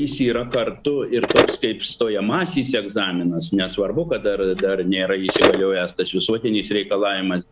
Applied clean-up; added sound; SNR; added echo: none; Telephone; 6 dB; none.